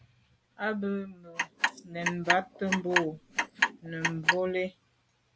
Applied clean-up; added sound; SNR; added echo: none; Clock; -3 dB; none.